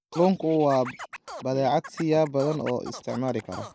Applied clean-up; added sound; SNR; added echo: neural mask model Resemble Enhance denoiser.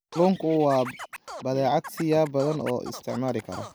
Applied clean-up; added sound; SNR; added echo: none; Scratching (performance technique); 16 dB; none.